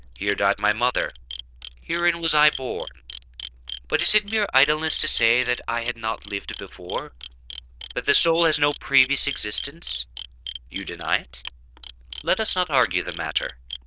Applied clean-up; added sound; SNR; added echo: neural diffusion model UNIVERSE++.